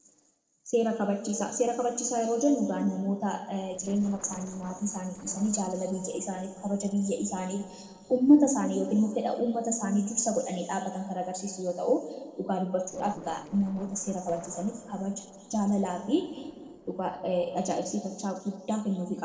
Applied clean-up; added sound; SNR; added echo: neural separator model SepFormer DNS4.